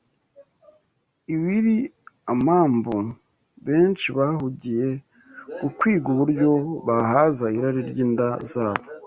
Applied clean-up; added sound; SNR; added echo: none; none; none; none.